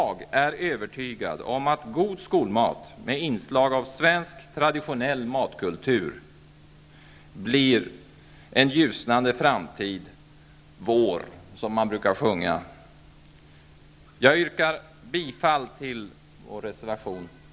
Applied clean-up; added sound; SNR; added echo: none; none; none; none.